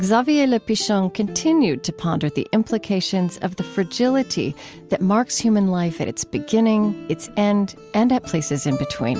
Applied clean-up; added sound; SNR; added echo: none; none; none; none.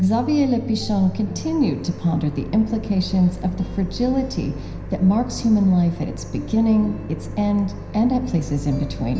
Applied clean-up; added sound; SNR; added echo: none; Microwave oven; 11 dB; reverberation time 0.9 s.